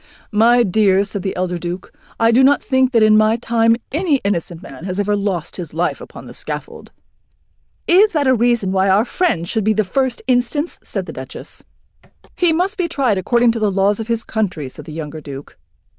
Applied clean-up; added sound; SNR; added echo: neural diffusion model UNIVERSE++.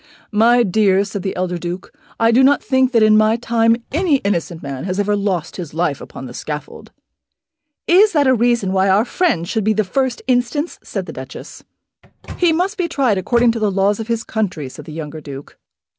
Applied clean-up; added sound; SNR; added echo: none; Microwave oven; 16 dB; none.